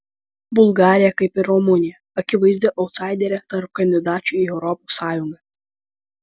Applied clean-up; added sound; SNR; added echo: none; none; none; none.